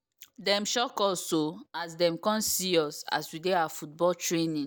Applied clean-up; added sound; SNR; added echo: none; none; none; none.